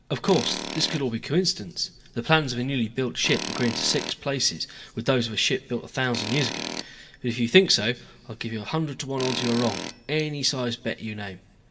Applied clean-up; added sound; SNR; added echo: none; Tools; 11 dB; reverberation time 0.5 s.